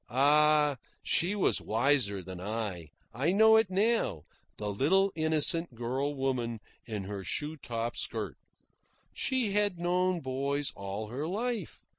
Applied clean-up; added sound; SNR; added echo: none; none; none; none.